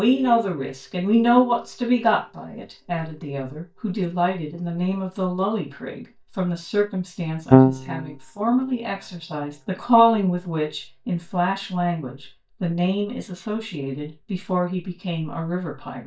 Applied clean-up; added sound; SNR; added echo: neural mask model DeepFilterNet 3.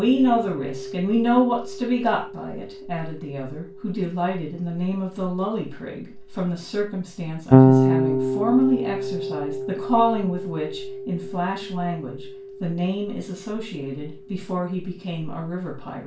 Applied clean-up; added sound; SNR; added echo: none; Electric guitar / Bass guitar; 1 dB; reverberation time 0.3 s.